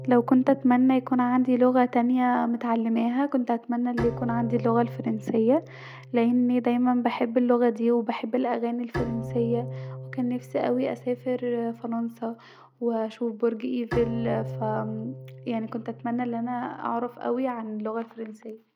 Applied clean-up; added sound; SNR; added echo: none; Bowed string instrument; 14 dB; none.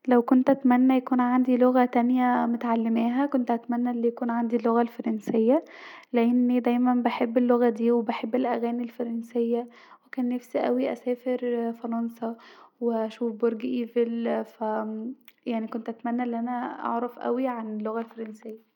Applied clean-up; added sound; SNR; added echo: none; none; none; none.